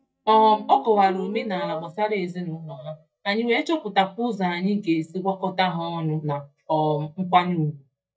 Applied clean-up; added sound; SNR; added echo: neural mask model DeepFilterNet 3.